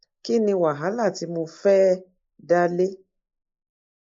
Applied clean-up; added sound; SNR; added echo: neural mask model Resemble Enhance denoiser.